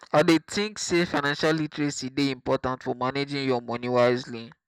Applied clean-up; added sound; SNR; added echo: none; none; none; none.